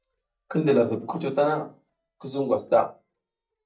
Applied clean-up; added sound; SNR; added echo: neural mask model DeepFilterNet 3.